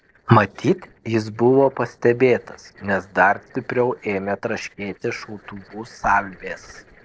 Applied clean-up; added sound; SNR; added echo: neural separator model SepFormer DNS4.